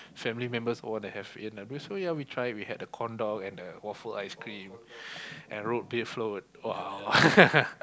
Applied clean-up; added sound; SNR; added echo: none; none; none; none.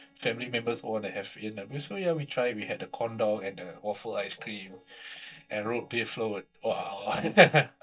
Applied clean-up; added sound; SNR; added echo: neural mask model DeepFilterNet 3.